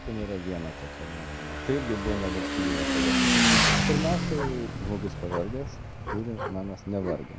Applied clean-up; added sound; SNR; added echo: none; Motorcycle / Engine; -5 dB; none.